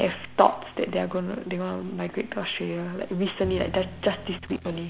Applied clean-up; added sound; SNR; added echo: none; Bowed string instrument; 17 dB; none.